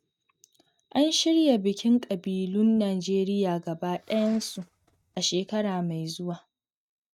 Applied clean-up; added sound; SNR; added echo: neural mask model RNNoise.